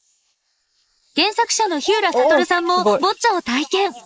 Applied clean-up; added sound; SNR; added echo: neural mask model Resemble Enhance denoiser.